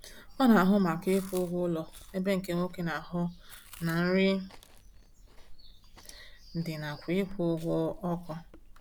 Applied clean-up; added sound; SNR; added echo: none; Chewing, mastication; 17 dB; none.